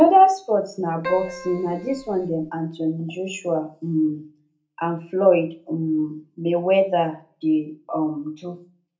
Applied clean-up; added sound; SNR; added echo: none; Keyboard (musical); 12 dB; reverberation time 0.3 s.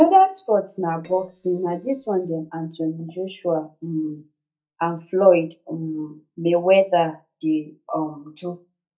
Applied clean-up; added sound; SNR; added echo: neural mask model DeepFilterNet 3.